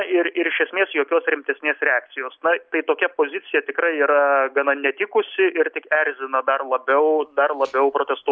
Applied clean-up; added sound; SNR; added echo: none; none; none; none.